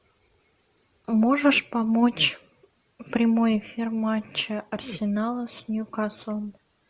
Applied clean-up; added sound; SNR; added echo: none; none; none; none.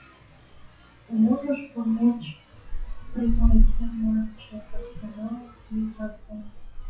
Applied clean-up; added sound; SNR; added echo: classical method WPE with log-MMSE.